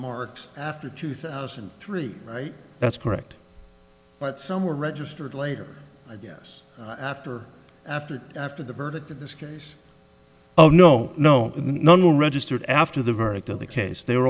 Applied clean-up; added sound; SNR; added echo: none; none; none; none.